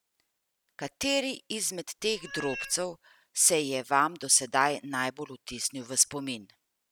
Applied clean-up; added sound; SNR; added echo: none; Meow; 11 dB; none.